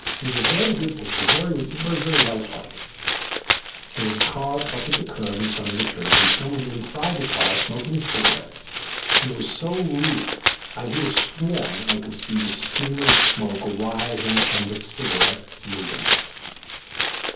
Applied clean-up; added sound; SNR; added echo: none; Tearing; -3 dB; reverberation time 0.7 s.